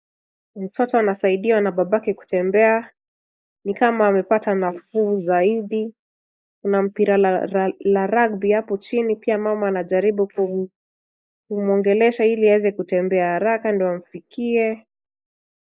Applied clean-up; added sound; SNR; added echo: neural mask model Resemble Enhance denoiser.